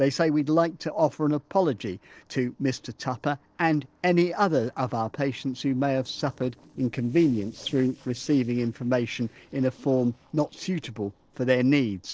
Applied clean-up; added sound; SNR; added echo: neural separator model SepFormer DNS4.